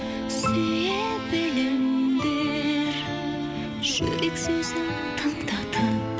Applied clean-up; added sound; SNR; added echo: none; none; none; none.